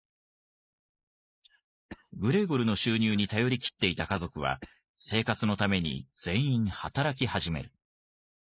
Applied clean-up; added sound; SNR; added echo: neural mask model Resemble Enhance denoiser.